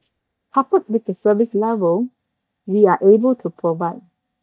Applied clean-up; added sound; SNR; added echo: neural mask model DeepFilterNet 3.